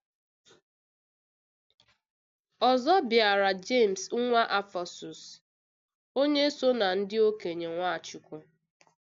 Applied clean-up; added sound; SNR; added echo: none; none; none; none.